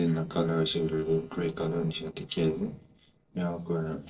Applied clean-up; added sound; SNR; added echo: neural separator model SepFormer DNS4.